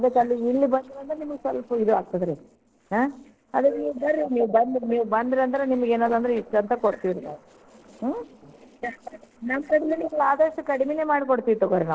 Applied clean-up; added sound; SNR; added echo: neural separator model SepFormer DNS4.